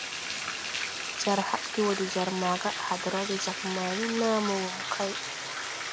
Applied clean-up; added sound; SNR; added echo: none; Bathtub (filling or washing); 3 dB; none.